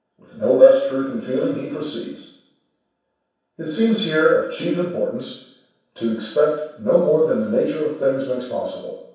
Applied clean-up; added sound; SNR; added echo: none; none; none; reverberation time 0.7 s.